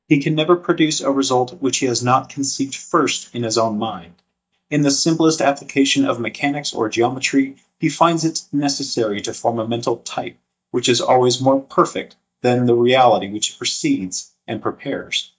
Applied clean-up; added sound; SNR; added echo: neural mask model DeepFilterNet 3.